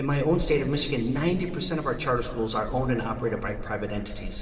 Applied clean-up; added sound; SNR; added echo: none; Wind; 10 dB; reverberation time 2.5 s.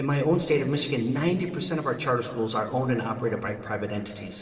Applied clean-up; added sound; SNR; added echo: neural separator model SepFormer DNS4.